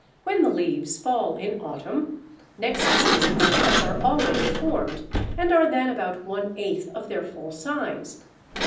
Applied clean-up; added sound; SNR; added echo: none; Sliding door; 1 dB; reverberation time 0.6 s.